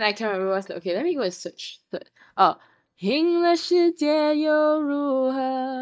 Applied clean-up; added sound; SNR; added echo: neural mask model DeepFilterNet 3.